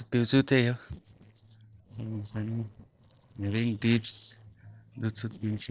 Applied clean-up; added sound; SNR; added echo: neural separator model SepFormer DNS4.